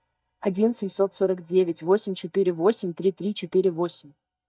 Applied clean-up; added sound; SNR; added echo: neural mask model DeepFilterNet 3.